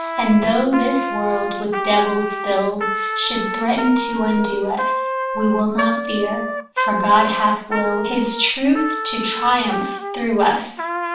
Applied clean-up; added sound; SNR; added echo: none; Trumpet; 5 dB; reverberation time 0.5 s.